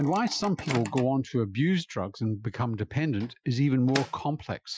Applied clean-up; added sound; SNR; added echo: classical method Wiener filter.